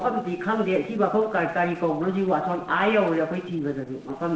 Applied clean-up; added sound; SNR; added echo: neural separator model SepFormer DNS4.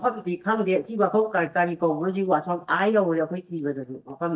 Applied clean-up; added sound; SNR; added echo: neural mask model DeepFilterNet 3.